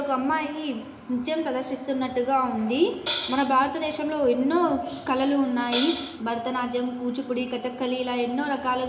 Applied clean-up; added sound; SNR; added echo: none; Hi-hat; 1 dB; reverberation time 0.8 s.